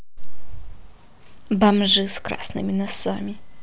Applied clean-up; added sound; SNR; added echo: none; none; none; none.